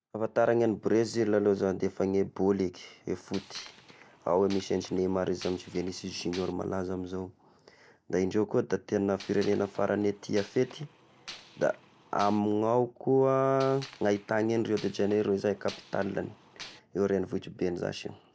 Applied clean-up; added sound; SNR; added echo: none; Gunshot, gunfire; 20 dB; none.